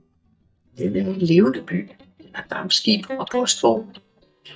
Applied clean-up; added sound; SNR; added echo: neural mask model DeepFilterNet 3.